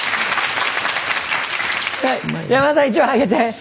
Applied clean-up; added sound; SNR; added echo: none; none; none; none.